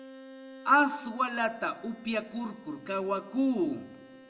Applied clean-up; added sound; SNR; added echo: none; Bowed string instrument; 20 dB; reverberation time 1.2 s.